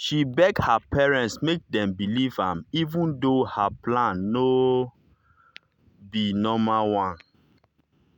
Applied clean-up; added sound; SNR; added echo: none; none; none; none.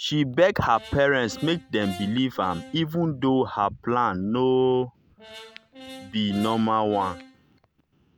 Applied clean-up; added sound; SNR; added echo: none; Brass instrument; 19 dB; none.